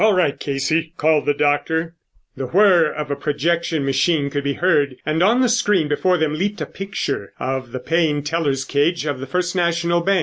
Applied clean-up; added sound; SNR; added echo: none; none; none; none.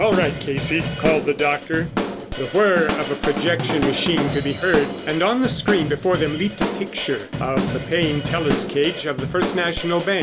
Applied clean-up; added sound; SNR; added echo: none; Drum / Drum kit; 4 dB; none.